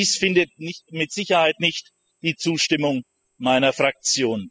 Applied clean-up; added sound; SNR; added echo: classical method spectral subtraction.